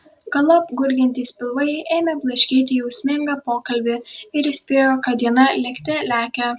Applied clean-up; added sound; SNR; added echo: none; none; none; none.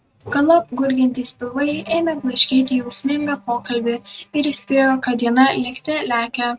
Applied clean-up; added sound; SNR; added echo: neural mask model RNNoise.